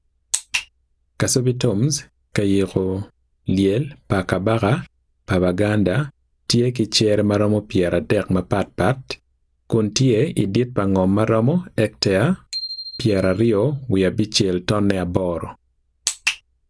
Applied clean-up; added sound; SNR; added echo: none; Bicycle bell; 16 dB; none.